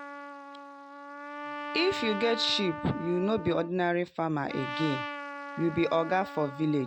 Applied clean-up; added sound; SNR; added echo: none; Trumpet; 9 dB; none.